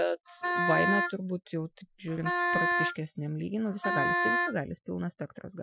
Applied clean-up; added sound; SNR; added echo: classical method Wiener filter.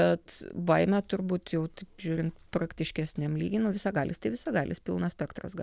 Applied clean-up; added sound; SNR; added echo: none; none; none; none.